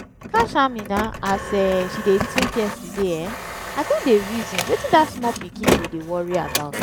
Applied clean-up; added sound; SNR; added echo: none; Printer; 5 dB; none.